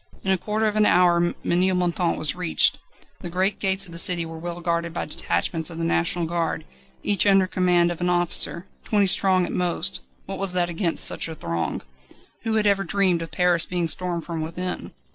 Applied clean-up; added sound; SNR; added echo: neural separator model SepFormer DNS4.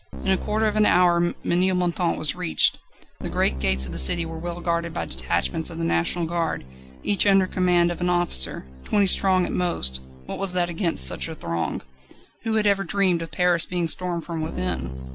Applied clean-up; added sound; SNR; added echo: none; Keyboard (musical); 13 dB; none.